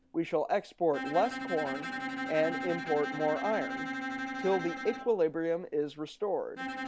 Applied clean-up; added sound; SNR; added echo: none; Bowed string instrument; 7 dB; none.